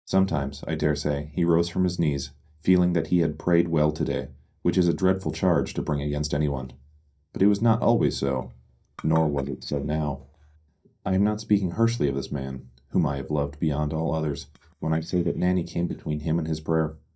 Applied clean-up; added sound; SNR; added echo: neural mask model DeepFilterNet 3.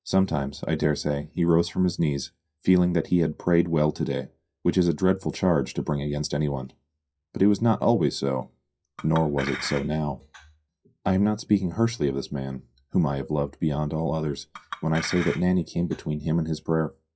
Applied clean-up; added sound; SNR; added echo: classical method WPE with log-MMSE.